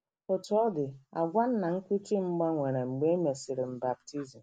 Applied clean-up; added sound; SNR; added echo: neural mask model Resemble Enhance denoiser.